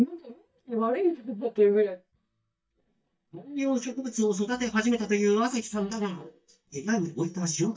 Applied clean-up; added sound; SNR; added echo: neural mask model DeepFilterNet 3.